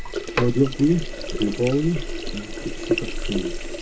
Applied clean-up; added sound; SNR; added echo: none; Sink (filling or washing); 2 dB; reverberation time 0.2 s.